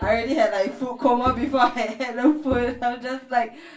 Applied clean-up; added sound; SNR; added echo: none; Bowed string instrument; 16 dB; reverberation time 0.3 s.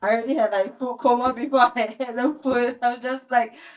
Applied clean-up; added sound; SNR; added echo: neural mask model DeepFilterNet 3.